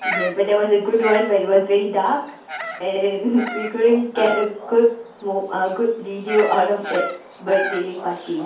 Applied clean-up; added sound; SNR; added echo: none; Bird vocalization, bird call, bird song; 11 dB; reverberation time 0.6 s.